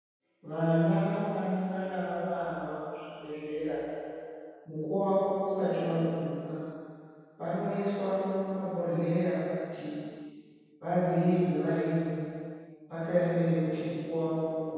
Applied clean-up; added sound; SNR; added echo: none; none; none; reverberation time 2.2 s.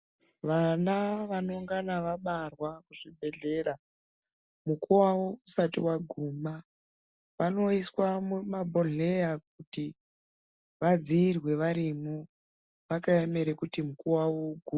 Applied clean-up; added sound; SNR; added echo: none; none; none; none.